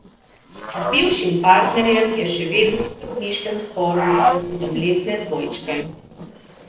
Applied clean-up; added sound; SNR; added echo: neural separator model SepFormer DNS4.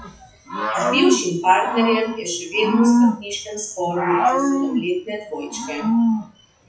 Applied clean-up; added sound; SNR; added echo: classical method WPE with log-MMSE.